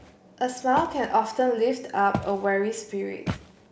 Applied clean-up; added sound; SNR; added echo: none; Walk, footsteps; 12 dB; none.